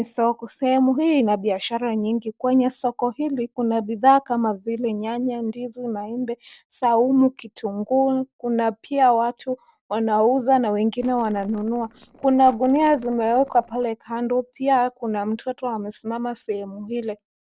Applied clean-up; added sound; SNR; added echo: neural separator model SepFormer DNS4.